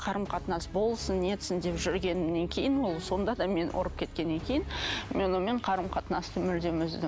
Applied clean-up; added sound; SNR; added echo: none; none; none; none.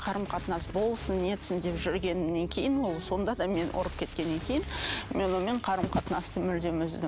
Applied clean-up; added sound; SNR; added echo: none; Crumpling, crinkling; 14 dB; none.